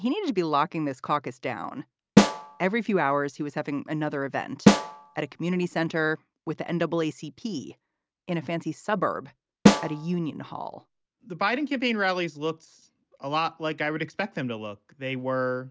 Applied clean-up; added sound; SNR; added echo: none; Snare drum; -5 dB; none.